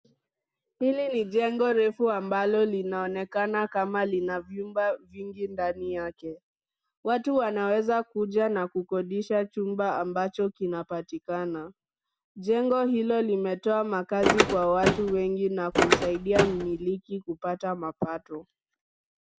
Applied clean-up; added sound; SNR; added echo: none; Car; -2 dB; none.